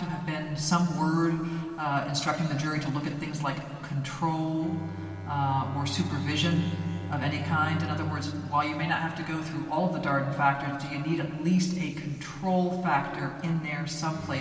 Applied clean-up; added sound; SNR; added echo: none; Bowed string instrument; 13 dB; reverberation time 2.6 s.